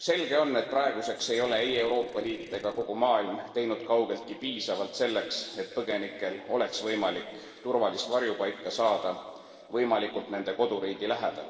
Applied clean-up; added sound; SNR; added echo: neural separator model SepFormer DNS4.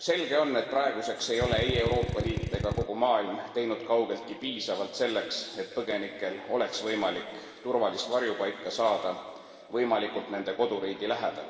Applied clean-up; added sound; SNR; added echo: none; Drill; 2 dB; reverberation time 2.5 s.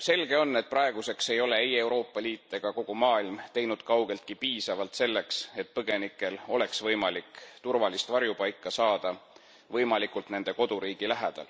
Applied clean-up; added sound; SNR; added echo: none; none; none; none.